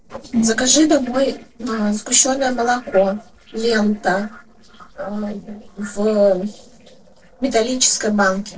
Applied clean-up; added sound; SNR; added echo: neural separator model SepFormer DNS4.